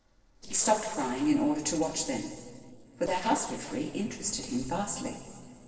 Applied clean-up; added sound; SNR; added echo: neural separator model SepFormer DNS4.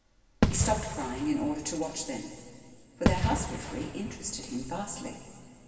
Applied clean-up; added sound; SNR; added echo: none; Fireworks; -1 dB; reverberation time 2.5 s.